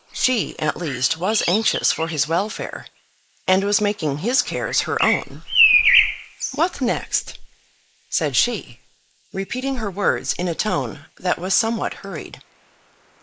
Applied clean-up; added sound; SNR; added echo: neural mask model Resemble Enhance denoiser.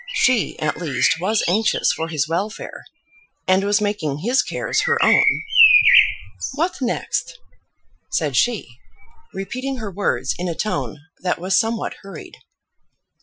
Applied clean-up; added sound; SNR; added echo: classical method Wiener filter.